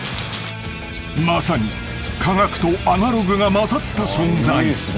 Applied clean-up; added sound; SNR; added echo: none; none; none; none.